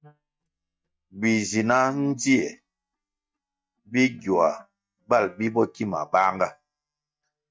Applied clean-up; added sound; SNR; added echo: neural mask model DeepFilterNet 3.